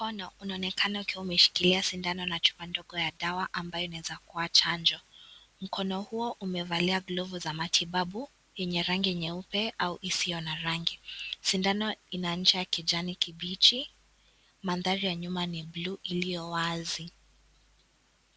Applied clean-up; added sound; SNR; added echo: none; none; none; none.